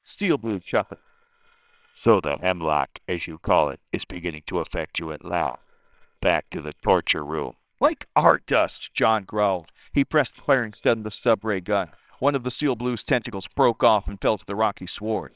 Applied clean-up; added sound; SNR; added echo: neural separator model SepFormer WHAMR!.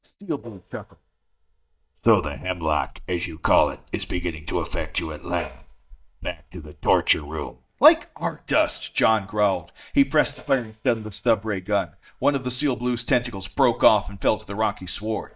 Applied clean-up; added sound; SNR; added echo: neural mask model DeepFilterNet 3.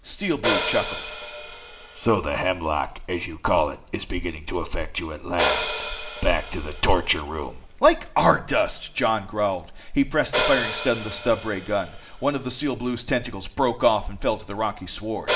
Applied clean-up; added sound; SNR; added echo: none; Hi-hat; 9 dB; reverberation time 0.5 s.